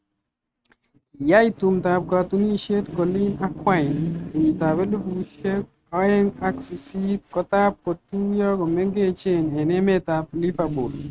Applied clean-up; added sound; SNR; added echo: neural mask model RNNoise.